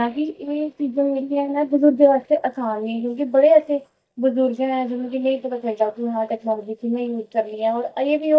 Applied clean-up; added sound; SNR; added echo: neural mask model DeepFilterNet 3.